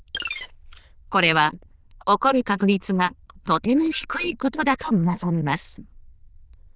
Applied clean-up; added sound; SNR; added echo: neural diffusion model UNIVERSE++.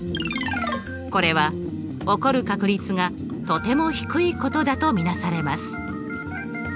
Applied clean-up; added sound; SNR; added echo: none; none; none; none.